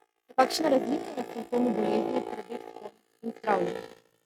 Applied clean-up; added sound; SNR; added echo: neural mask model RNNoise.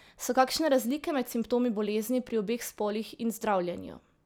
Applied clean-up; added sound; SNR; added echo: none; none; none; none.